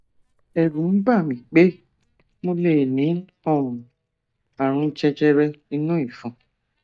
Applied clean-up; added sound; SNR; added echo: neural mask model DeepFilterNet 3.